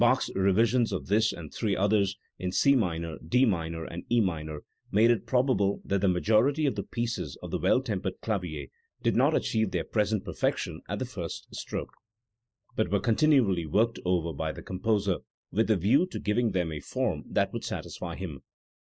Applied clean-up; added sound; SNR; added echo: neural mask model Resemble Enhance denoiser.